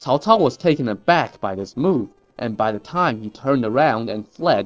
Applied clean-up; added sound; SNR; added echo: neural separator model SepFormer DNS4.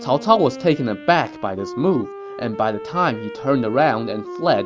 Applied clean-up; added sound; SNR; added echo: none; Wind instrument, woodwind instrument; 13 dB; none.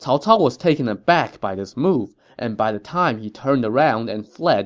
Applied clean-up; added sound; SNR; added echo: none; none; none; none.